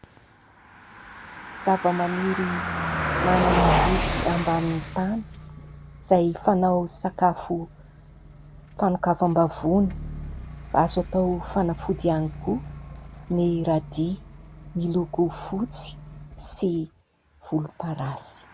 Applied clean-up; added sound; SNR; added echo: none; Car passing by; 6 dB; none.